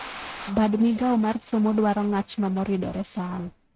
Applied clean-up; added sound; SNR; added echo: neural mask model RNNoise.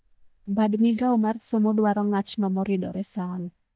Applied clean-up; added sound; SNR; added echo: neural mask model DeepFilterNet 3.